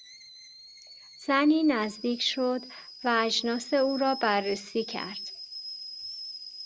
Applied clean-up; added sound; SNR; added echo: none; Boiling / Alarm; 14 dB; none.